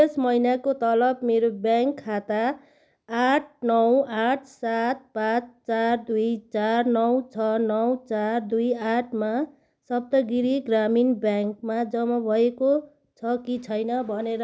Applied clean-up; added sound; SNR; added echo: none; none; none; none.